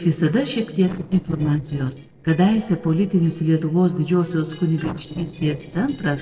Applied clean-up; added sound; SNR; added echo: neural separator model SepFormer DNS4.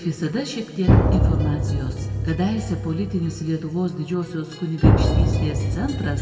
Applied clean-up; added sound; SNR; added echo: none; Drum; -4 dB; reverberation time 1.7 s.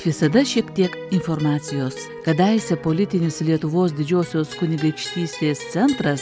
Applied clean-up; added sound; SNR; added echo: none; none; none; none.